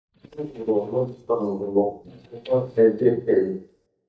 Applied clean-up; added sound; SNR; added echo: neural mask model DeepFilterNet 3.